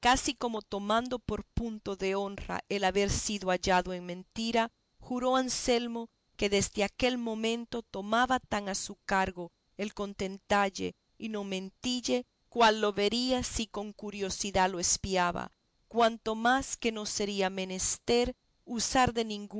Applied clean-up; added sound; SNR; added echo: none; none; none; none.